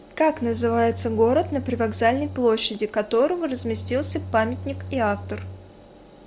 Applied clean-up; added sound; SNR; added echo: none; Bowed string instrument; 12 dB; none.